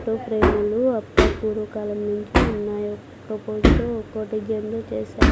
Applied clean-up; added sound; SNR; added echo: none; Hammer; -2 dB; none.